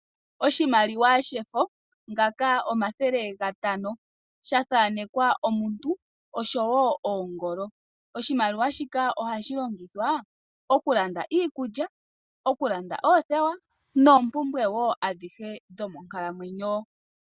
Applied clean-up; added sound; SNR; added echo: none; none; none; none.